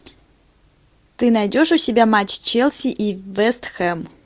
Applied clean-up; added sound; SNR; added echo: none; none; none; none.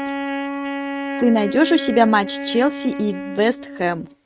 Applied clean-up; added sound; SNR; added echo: neural mask model RNNoise.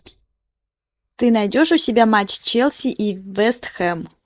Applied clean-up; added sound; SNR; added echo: neural mask model Resemble Enhance denoiser.